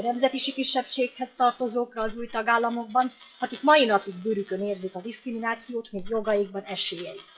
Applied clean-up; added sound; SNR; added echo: classical method WPE with log-MMSE.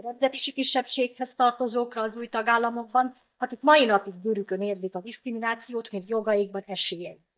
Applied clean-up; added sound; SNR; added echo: neural mask model DeepFilterNet 3.